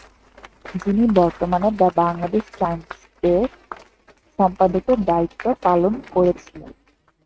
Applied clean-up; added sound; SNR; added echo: neural mask model RNNoise.